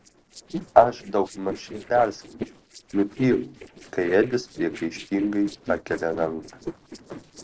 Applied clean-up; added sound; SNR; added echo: neural separator model SepFormer DNS4.